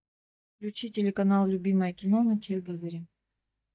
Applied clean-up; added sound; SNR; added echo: neural mask model DeepFilterNet 3.